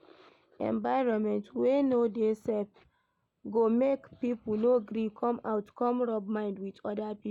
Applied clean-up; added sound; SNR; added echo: none; none; none; none.